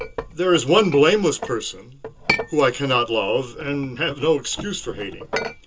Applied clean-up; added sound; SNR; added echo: none; Chink, clink; 10 dB; reverberation time 0.2 s.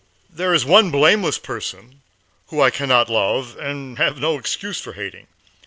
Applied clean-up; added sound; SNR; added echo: none; none; none; none.